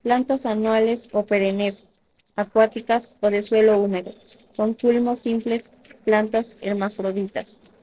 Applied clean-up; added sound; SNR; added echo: neural separator model SepFormer DNS4.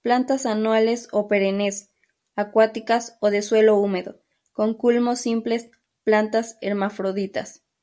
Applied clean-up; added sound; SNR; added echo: none; none; none; none.